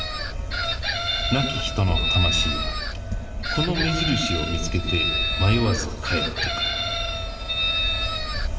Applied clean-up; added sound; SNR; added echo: none; Chicken, rooster; 2 dB; reverberation time 2.4 s.